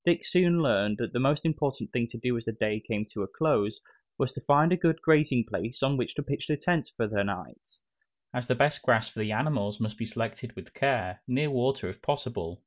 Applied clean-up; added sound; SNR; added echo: none; none; none; none.